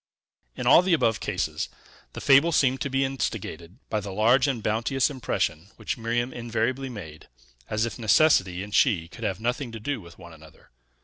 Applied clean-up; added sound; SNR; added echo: none; none; none; none.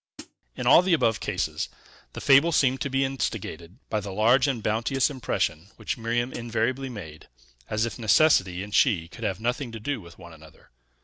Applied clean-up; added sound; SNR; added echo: none; Hi-hat; 16 dB; none.